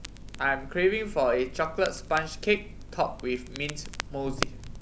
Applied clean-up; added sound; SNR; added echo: none; Crackle; 9 dB; none.